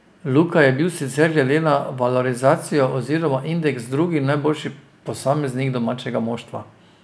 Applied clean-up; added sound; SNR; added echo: none; none; none; none.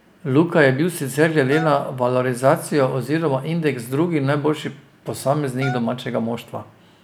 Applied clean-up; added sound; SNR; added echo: none; Wind instrument, woodwind instrument; 14 dB; none.